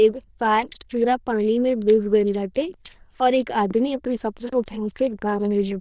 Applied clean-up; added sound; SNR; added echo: neural diffusion model UNIVERSE++.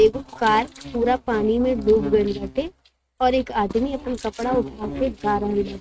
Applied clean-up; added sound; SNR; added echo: neural mask model RNNoise.